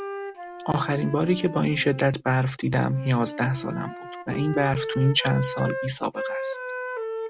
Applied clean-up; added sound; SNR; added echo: none; Wind instrument, woodwind instrument; 9 dB; none.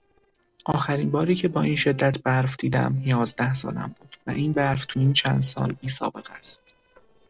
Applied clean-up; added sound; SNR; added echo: neural separator model SepFormer DNS4.